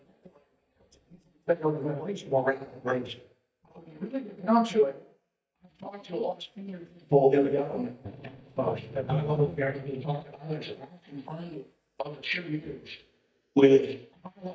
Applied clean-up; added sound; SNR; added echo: neural mask model DeepFilterNet 3.